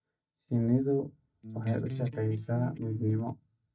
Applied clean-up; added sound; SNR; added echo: neural mask model DeepFilterNet 3.